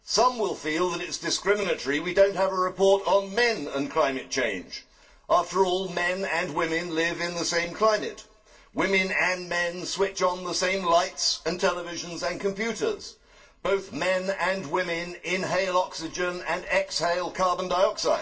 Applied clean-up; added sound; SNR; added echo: none; none; none; reverberation time 0.2 s.